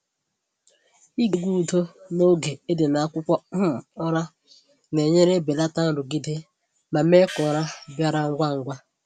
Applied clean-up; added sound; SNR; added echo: none; Gong; 18 dB; none.